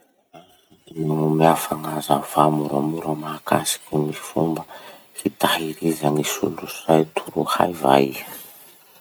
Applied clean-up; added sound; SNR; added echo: none; none; none; none.